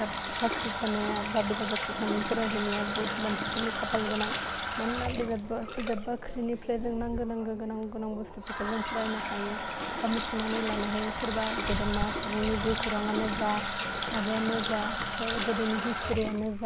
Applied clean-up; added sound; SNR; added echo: none; Water tap, faucet; 2 dB; none.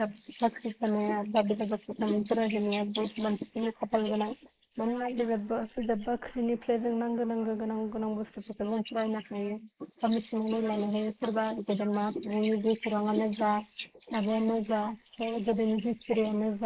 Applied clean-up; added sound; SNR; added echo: neural mask model Resemble Enhance denoiser.